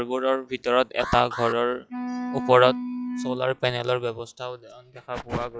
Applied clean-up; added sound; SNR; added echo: classical method log-MMSE.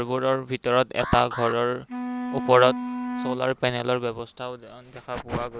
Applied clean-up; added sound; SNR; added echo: none; Wind instrument, woodwind instrument + Alarm; 8 dB; none.